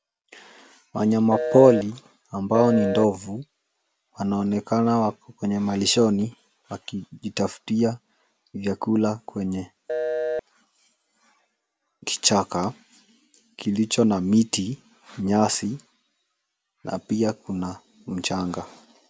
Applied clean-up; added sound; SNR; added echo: none; Telephone; 4 dB; none.